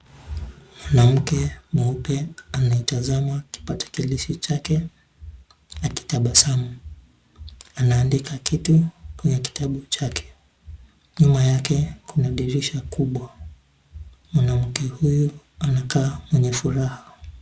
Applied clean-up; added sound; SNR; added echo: none; none; none; none.